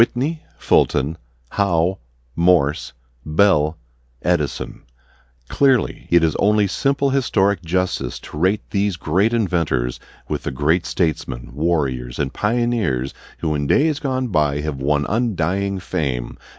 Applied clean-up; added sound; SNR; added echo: none; none; none; none.